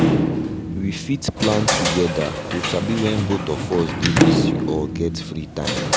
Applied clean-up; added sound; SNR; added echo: none; Sliding door / Slam; -3 dB; none.